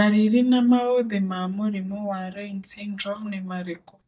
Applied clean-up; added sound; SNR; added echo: neural mask model DeepFilterNet 3.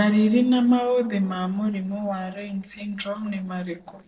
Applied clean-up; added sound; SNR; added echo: neural separator model SepFormer DNS4.